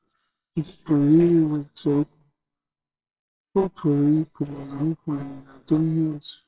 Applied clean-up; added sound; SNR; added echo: neural separator model SepFormer WHAMR!.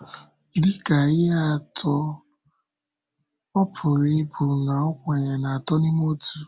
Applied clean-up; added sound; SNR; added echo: none; none; none; none.